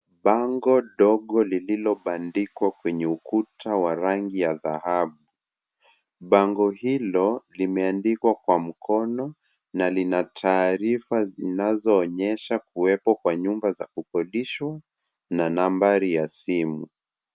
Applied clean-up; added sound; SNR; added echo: none; none; none; none.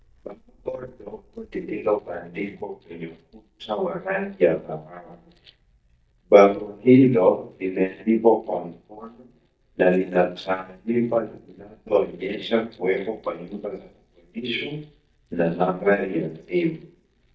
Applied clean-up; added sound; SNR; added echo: neural mask model DeepFilterNet 3.